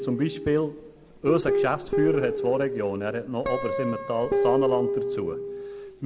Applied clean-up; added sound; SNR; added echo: none; Guitar; 1 dB; none.